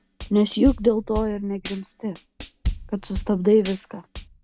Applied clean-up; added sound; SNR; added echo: none; Drum / Drum kit; 10 dB; none.